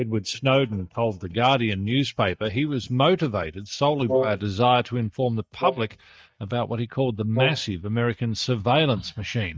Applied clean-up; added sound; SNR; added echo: neural mask model DeepFilterNet 3.